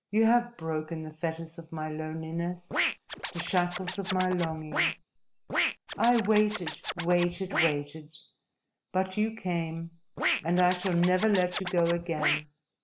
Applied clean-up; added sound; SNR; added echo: none; Scratching (performance technique); 3 dB; none.